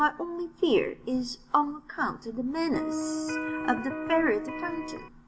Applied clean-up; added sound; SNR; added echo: none; Electric guitar; 4 dB; reverberation time 0.4 s.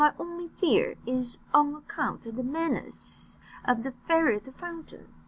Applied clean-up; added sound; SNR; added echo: none; none; none; none.